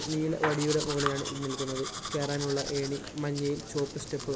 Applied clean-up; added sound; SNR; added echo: none; Domestic sounds, home sounds; 6 dB; none.